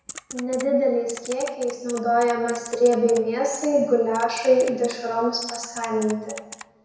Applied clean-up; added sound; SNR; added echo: none; Typing; 17 dB; reverberation time 1.0 s.